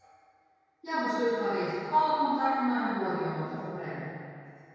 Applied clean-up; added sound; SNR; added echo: none; none; none; reverberation time 2.2 s.